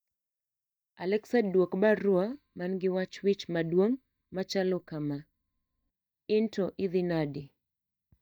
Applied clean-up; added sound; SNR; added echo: neural mask model DeepFilterNet 3.